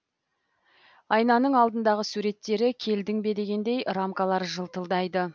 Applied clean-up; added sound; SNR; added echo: none; none; none; none.